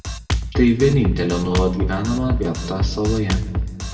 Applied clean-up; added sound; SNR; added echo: none; Drum kit; 3 dB; reverberation time 1.6 s.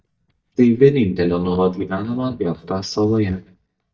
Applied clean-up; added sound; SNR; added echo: neural mask model DeepFilterNet 3.